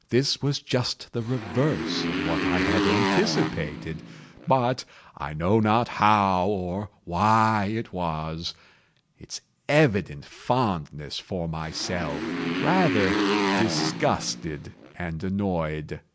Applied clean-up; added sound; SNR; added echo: none; Motorcycle; 2 dB; none.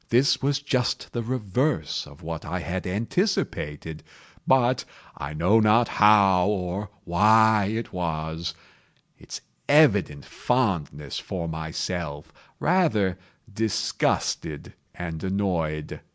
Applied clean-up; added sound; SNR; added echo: none; none; none; none.